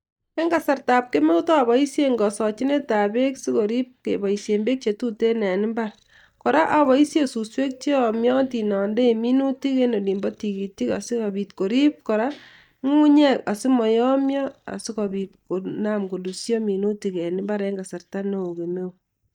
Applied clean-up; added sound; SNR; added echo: neural mask model DeepFilterNet 3.